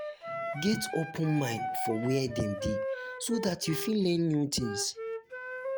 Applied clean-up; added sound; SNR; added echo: none; Wind instrument, woodwind instrument; 6 dB; none.